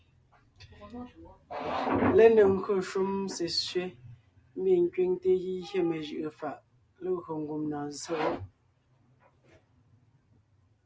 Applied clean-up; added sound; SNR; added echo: none; none; none; none.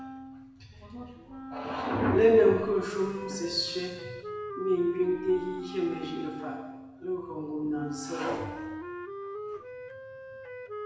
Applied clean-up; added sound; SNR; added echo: none; Wind instrument, woodwind instrument; 10 dB; reverberation time 1.1 s.